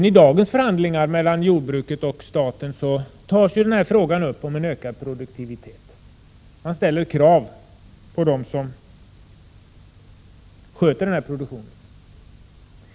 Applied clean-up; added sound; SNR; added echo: none; none; none; none.